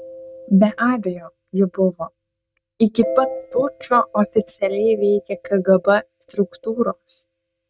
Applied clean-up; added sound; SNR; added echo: neural mask model RNNoise.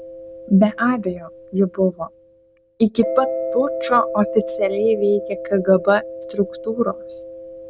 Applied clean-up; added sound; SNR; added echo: none; Mallet percussion; 9 dB; none.